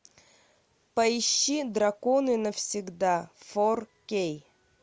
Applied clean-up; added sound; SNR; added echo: none; none; none; none.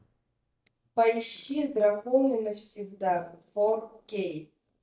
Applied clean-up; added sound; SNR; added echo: neural mask model DeepFilterNet 3.